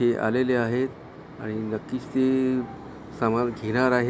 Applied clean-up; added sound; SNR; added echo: none; none; none; none.